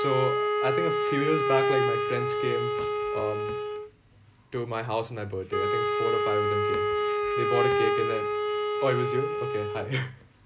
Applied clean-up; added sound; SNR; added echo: none; Wind instrument, woodwind instrument; -4 dB; none.